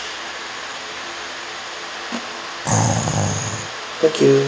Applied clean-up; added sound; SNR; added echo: none; Animal; -1 dB; none.